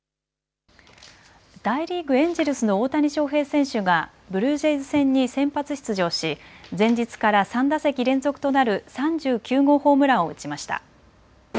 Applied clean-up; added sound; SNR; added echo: none; none; none; none.